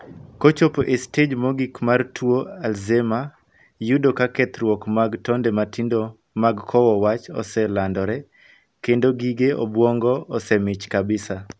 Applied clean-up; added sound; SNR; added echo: none; none; none; none.